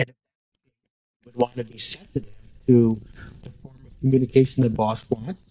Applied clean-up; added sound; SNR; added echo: neural mask model DeepFilterNet 3.